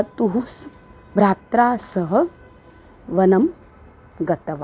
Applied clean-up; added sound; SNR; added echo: none; none; none; none.